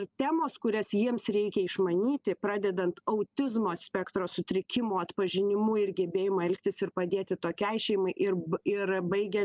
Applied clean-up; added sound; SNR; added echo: none; none; none; none.